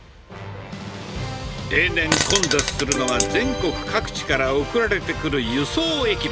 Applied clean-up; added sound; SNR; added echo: none; Fart; 3 dB; none.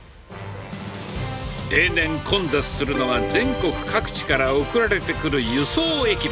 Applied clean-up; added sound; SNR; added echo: none; none; none; none.